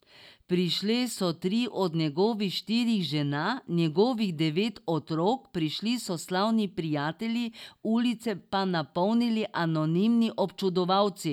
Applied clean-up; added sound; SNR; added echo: none; none; none; none.